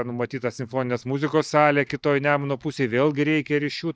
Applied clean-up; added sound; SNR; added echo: neural mask model DeepFilterNet 3.